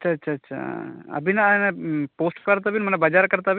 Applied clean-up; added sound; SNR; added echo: none; none; none; none.